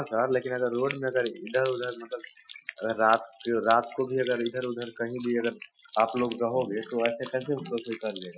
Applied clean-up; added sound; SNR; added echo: classical method Wiener filter.